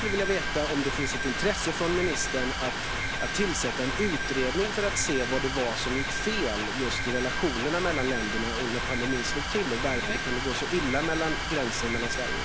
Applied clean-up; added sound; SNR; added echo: none; Mechanisms; 0 dB; none.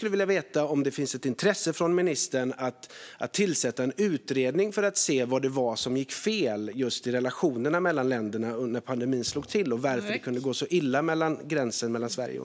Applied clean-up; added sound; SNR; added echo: none; none; none; none.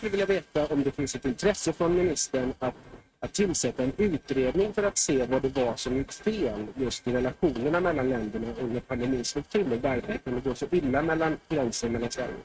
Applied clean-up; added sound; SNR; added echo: neural mask model RNNoise.